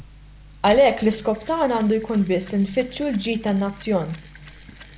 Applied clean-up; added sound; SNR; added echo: none; Mechanisms; 20 dB; none.